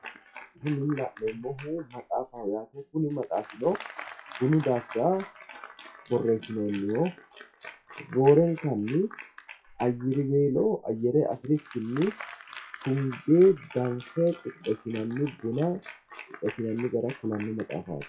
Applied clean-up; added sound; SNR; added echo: classical method WPE with log-MMSE.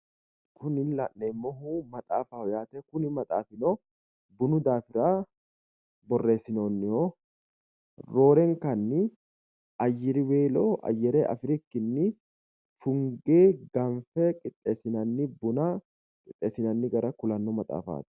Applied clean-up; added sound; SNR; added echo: none; none; none; none.